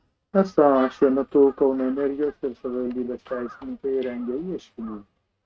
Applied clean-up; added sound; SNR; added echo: neural mask model RNNoise.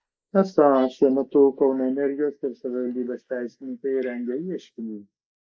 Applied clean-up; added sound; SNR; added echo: neural mask model Resemble Enhance denoiser.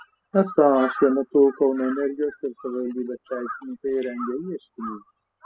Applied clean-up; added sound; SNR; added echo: classical method spectral subtraction.